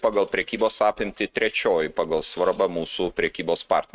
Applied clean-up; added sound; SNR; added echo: neural mask model RNNoise.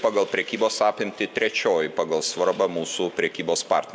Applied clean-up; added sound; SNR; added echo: none; none; none; none.